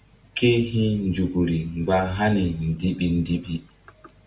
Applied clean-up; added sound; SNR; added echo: none; none; none; none.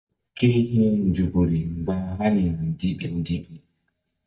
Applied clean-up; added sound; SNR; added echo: neural mask model DeepFilterNet 3.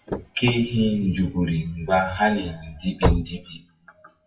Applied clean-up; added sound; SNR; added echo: classical method WPE with log-MMSE.